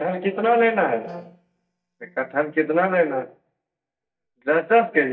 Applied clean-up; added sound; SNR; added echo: neural mask model DeepFilterNet 3.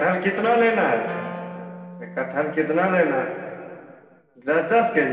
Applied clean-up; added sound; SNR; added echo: none; Wind instrument, woodwind instrument; 16 dB; reverberation time 2.4 s.